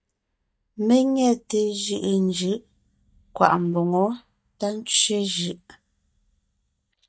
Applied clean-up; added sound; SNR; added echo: neural mask model DeepFilterNet 3.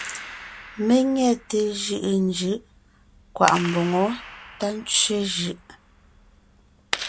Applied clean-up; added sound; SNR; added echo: none; Clapping; 13 dB; none.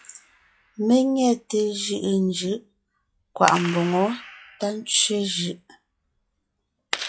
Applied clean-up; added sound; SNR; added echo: classical method log-MMSE.